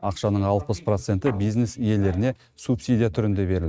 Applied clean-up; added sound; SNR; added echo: neural mask model RNNoise.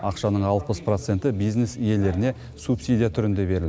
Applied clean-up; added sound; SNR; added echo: none; none; none; none.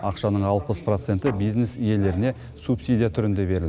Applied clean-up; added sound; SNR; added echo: none; Guitar; 17 dB; none.